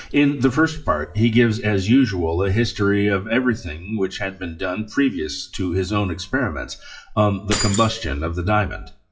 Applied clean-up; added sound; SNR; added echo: classical method WPE with log-MMSE.